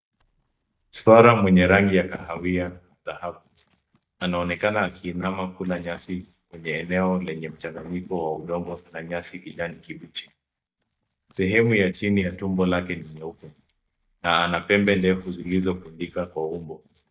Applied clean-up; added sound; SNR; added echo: neural mask model DeepFilterNet 3.